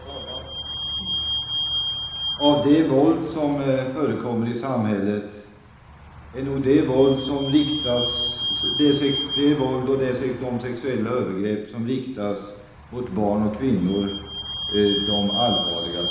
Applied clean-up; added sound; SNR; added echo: none; Squeak / Vehicle; 7 dB; reverberation time 1.1 s.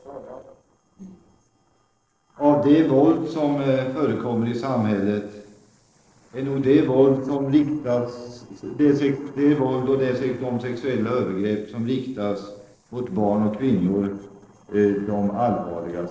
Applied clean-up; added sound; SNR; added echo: neural separator model SepFormer DNS4.